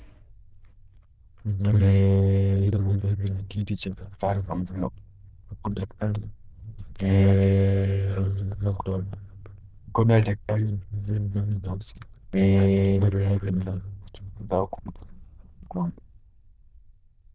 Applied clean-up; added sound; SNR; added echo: neural diffusion model UNIVERSE++.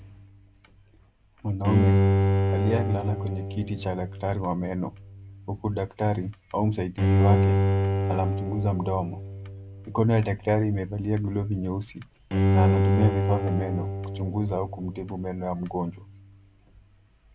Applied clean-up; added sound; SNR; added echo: none; Bowed string instrument; -2 dB; none.